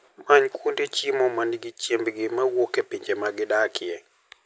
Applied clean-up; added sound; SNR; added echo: none; none; none; none.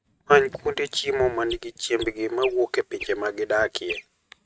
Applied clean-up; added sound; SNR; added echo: neural mask model RNNoise.